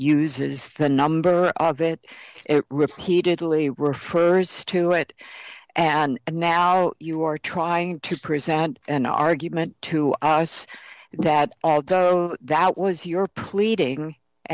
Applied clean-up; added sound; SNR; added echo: none; none; none; none.